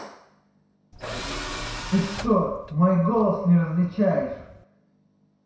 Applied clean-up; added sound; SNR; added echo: none; Tools; 12 dB; reverberation time 0.7 s.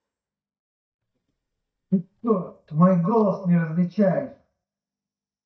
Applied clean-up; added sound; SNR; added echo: neural mask model DeepFilterNet 3.